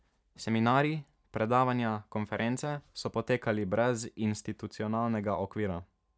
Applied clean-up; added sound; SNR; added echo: none; none; none; none.